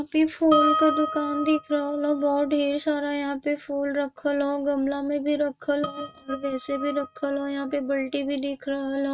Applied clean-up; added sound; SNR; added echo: neural mask model RNNoise.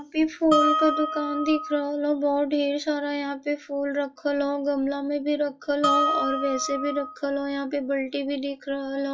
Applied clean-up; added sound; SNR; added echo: classical method log-MMSE.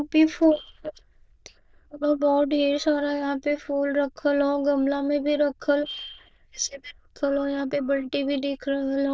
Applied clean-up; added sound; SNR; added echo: neural diffusion model UNIVERSE++.